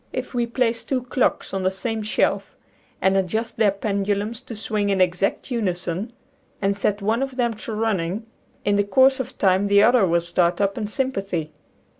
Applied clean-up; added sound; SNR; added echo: none; none; none; none.